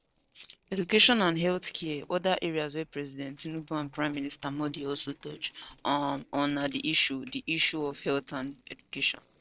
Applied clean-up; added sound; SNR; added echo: neural separator model SepFormer DNS4.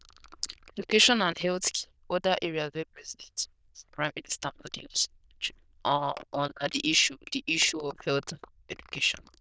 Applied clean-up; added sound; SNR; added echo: neural diffusion model UNIVERSE++.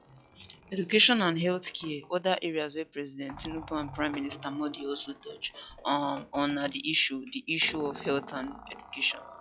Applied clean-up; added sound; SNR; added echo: classical method log-MMSE.